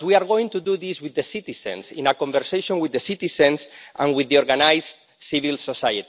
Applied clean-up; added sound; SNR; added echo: none; none; none; none.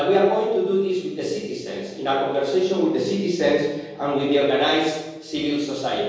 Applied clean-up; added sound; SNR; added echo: none; none; none; reverberation time 1.3 s.